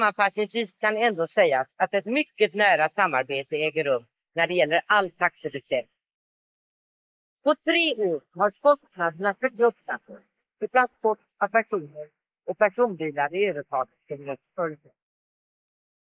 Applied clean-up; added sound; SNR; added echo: neural mask model Resemble Enhance denoiser.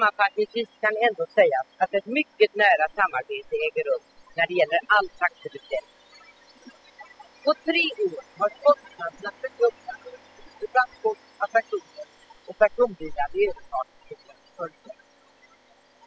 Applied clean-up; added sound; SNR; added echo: classical method spectral subtraction.